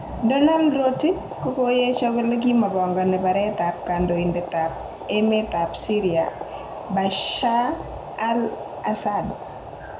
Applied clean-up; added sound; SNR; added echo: none; Boiling; 12 dB; reverberation time 1.0 s.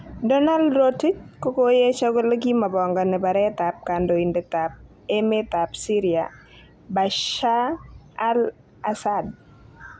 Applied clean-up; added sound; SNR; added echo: none; none; none; none.